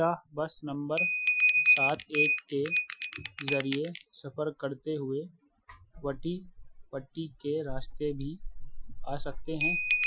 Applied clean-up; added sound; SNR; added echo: classical method Wiener filter.